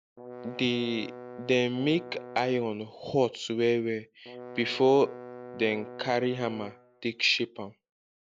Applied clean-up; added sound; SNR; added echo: none; Bowed string instrument; 15 dB; none.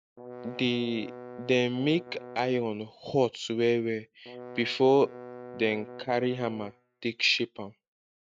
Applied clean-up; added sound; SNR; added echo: neural mask model RNNoise.